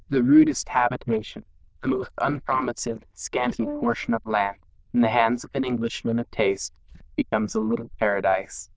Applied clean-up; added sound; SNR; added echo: neural diffusion model UNIVERSE++.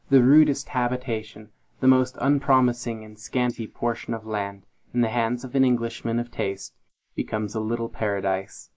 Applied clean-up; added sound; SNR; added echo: neural mask model Resemble Enhance denoiser.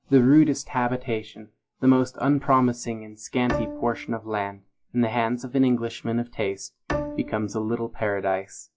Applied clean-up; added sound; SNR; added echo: classical method log-MMSE.